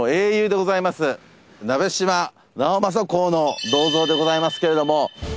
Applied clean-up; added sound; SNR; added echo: none; none; none; none.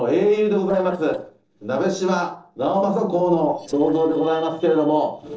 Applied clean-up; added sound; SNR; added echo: neural separator model SepFormer DNS4.